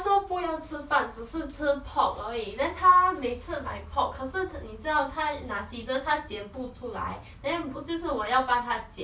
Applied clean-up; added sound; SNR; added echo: none; none; none; none.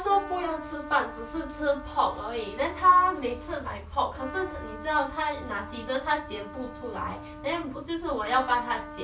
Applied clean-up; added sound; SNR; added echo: none; Trumpet; 13 dB; none.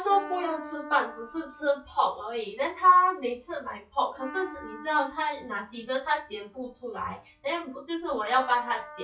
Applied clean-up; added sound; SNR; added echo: classical method log-MMSE.